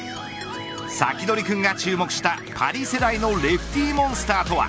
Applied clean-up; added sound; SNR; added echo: none; Alarm / Car; 17 dB; none.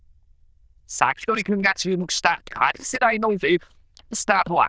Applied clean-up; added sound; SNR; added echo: neural diffusion model UNIVERSE++.